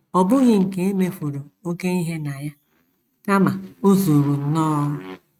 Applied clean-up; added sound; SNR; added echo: neural mask model RNNoise.